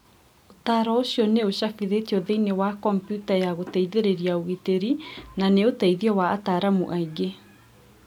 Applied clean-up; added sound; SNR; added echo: none; none; none; none.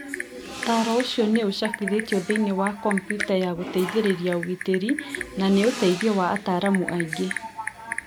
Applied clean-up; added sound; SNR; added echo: none; Typing; 9 dB; none.